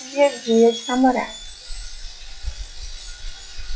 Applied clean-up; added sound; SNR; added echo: classical method log-MMSE.